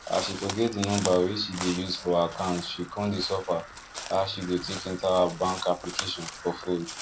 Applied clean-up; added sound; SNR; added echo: none; Crow; 11 dB; none.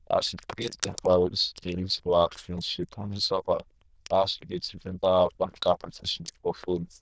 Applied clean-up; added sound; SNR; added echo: neural diffusion model UNIVERSE++.